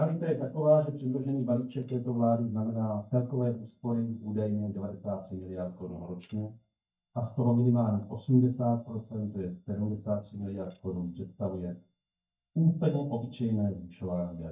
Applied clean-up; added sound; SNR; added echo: neural mask model DeepFilterNet 3.